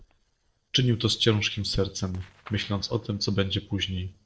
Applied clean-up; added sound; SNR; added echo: neural separator model SepFormer DNS4.